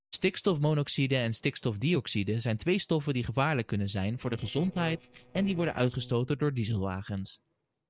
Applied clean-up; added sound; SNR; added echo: neural separator model SepFormer DNS4.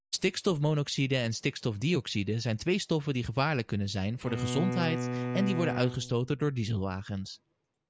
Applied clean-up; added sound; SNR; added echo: none; Bowed string instrument; 5 dB; none.